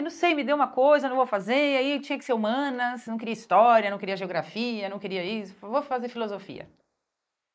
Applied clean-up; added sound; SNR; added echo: neural mask model Resemble Enhance denoiser.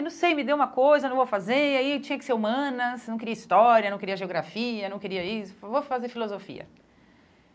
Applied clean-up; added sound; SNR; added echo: none; none; none; none.